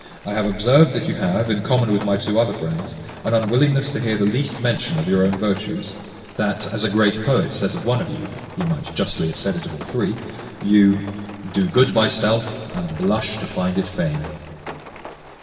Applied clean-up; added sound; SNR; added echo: none; Rain; 17 dB; reverberation time 2.4 s.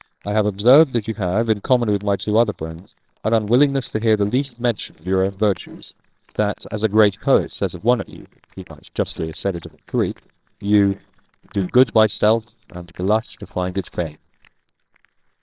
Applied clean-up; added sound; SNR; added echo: neural separator model SepFormer WHAMR!.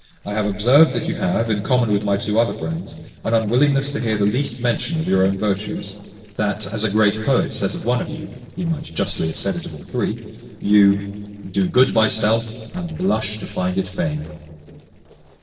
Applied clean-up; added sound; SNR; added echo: neural separator model SepFormer DNS4.